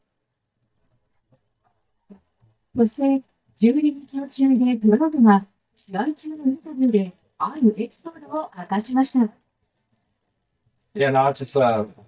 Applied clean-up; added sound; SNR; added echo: neural mask model DeepFilterNet 3.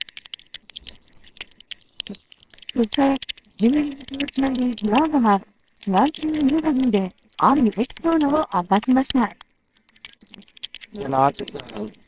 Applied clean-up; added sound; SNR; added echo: neural separator model SepFormer WHAMR!.